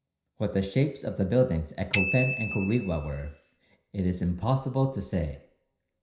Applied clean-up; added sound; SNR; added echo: none; Bicycle bell; 7 dB; reverberation time 0.5 s.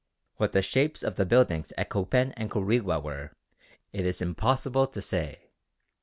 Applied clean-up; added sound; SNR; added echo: none; none; none; none.